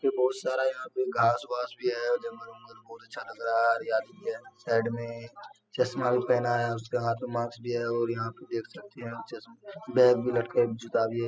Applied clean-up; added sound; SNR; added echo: classical method spectral subtraction.